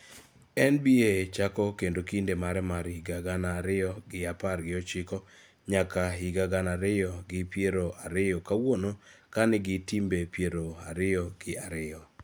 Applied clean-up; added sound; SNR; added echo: none; none; none; none.